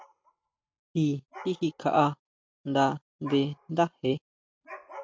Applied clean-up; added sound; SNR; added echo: neural mask model RNNoise.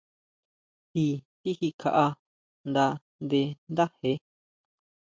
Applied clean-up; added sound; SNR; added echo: none; none; none; none.